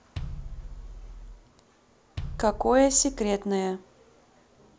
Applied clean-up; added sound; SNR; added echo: none; Bass drum; 11 dB; none.